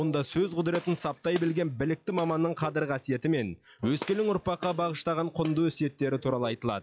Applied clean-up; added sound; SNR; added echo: classical method log-MMSE.